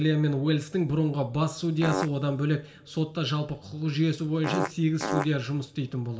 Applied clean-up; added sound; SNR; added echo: none; Fart; 2 dB; reverberation time 1.4 s.